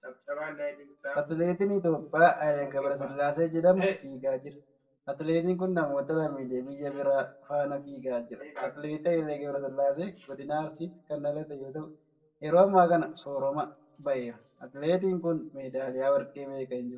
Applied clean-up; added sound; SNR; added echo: neural separator model SepFormer DNS4.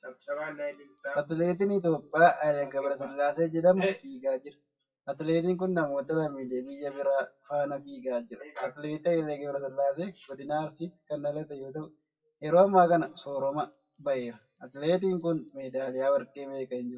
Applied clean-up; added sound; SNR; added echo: classical method WPE with log-MMSE.